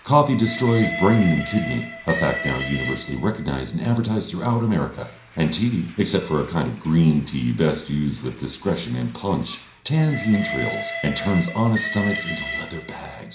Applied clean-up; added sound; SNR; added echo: none; Train; 11 dB; reverberation time 0.5 s.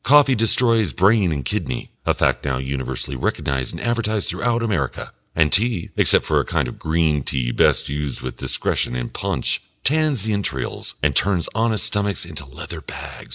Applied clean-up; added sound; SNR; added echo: none; none; none; none.